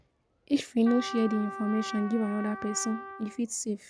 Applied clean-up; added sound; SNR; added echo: none; Trumpet; 12 dB; none.